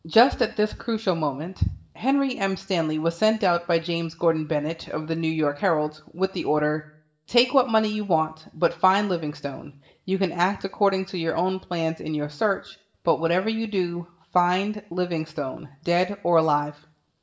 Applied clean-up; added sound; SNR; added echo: none; none; none; reverberation time 0.5 s.